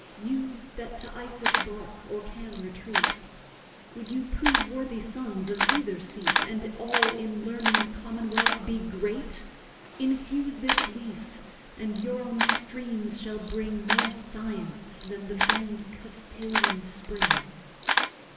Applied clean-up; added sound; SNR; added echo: none; Camera; -2 dB; reverberation time 1.3 s.